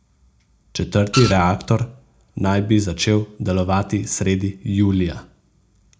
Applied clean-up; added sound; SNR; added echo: none; Printer; 4 dB; reverberation time 0.2 s.